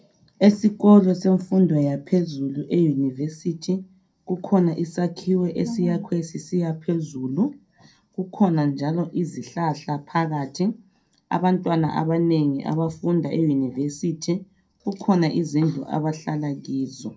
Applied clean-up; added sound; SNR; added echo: none; none; none; reverberation time 0.2 s.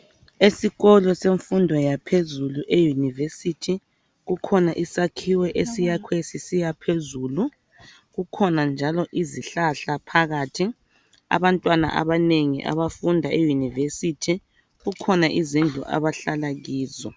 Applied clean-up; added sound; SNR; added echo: none; none; none; none.